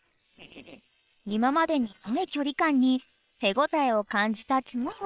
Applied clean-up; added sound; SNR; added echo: neural separator model SepFormer WHAM!.